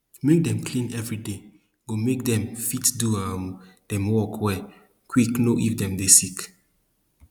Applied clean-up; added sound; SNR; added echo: none; none; none; none.